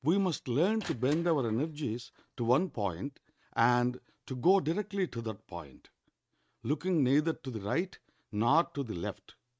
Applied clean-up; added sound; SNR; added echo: neural mask model RNNoise.